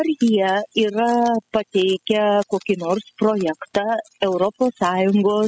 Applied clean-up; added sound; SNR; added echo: classical method spectral subtraction.